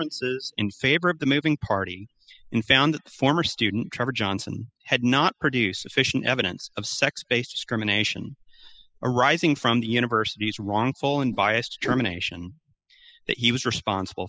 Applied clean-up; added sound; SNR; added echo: classical method spectral subtraction.